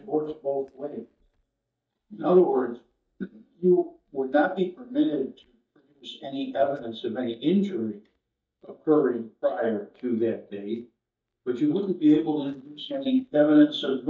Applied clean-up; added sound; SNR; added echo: neural mask model DeepFilterNet 3.